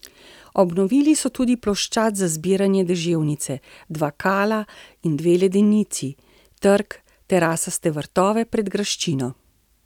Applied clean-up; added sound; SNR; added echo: none; none; none; none.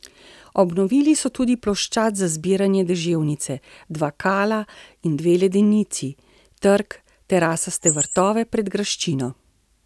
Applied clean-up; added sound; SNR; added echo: none; Chirp, tweet; 8 dB; none.